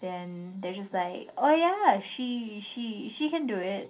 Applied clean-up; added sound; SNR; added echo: none; none; none; reverberation time 0.3 s.